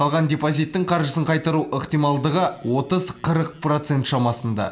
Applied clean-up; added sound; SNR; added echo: none; none; none; reverberation time 0.5 s.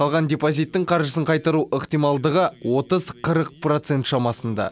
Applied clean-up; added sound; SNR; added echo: none; none; none; none.